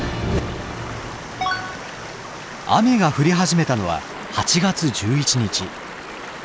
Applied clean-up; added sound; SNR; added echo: none; Stream; 13 dB; none.